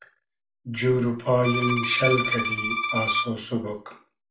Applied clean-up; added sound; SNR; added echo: none; Bowed string instrument; 1 dB; reverberation time 0.3 s.